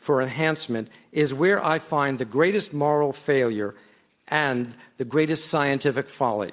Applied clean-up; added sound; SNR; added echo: none; none; none; none.